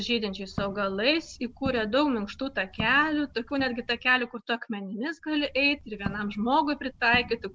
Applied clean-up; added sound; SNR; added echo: none; Walk, footsteps; 15 dB; none.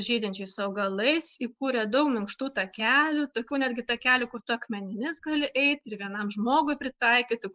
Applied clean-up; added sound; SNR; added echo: neural mask model Resemble Enhance denoiser.